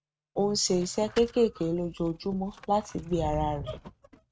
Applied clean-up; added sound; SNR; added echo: neural mask model RNNoise.